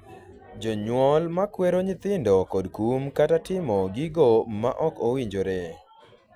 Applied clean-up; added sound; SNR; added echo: none; none; none; none.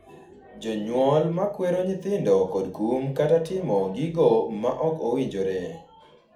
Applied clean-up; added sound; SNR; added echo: none; none; none; reverberation time 0.4 s.